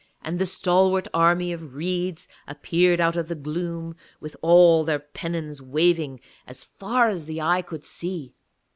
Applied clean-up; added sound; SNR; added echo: none; none; none; none.